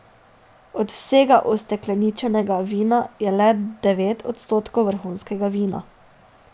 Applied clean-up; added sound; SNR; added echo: none; none; none; none.